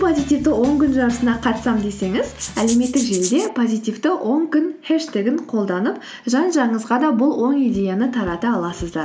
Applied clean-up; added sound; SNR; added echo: none; Rattle (instrument); 10 dB; none.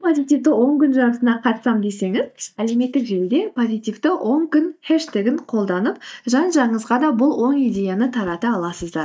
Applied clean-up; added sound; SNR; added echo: neural mask model DeepFilterNet 3.